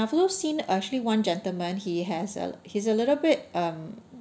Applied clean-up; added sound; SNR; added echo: none; none; none; none.